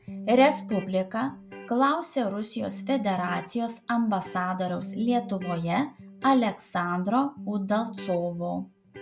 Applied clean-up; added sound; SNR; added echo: none; Electric guitar; 15 dB; none.